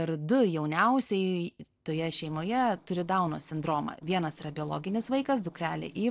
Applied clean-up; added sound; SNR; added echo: neural separator model SepFormer DNS4.